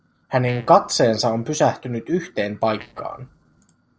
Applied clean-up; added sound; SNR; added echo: neural separator model SepFormer DNS4.